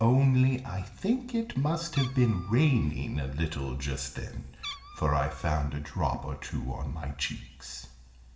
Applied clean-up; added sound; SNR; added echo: none; Meow; 15 dB; reverberation time 0.8 s.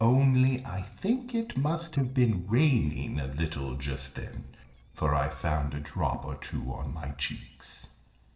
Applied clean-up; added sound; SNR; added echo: neural separator model SepFormer DNS4.